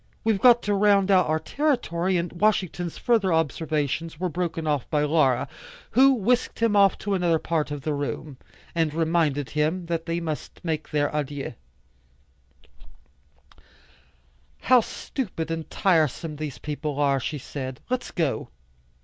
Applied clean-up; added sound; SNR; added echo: none; none; none; none.